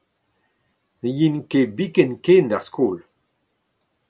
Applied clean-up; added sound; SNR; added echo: none; none; none; none.